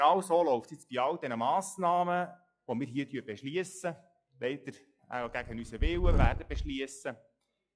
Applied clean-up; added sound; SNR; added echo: classical method log-MMSE.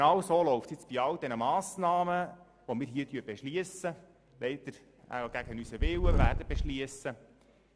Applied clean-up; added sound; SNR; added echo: none; Purr; -2 dB; none.